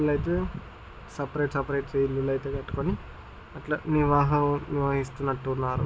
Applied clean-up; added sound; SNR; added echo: none; none; none; none.